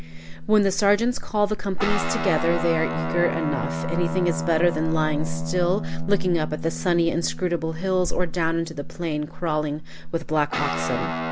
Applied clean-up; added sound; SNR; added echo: none; Guitar; 7 dB; none.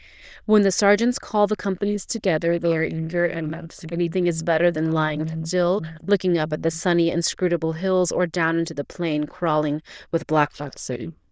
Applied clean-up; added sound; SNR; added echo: neural diffusion model UNIVERSE++.